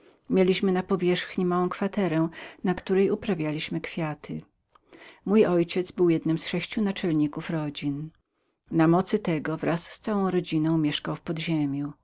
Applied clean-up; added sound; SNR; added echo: none; none; none; none.